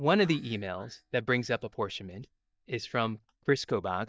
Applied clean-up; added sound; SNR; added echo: neural mask model DeepFilterNet 3.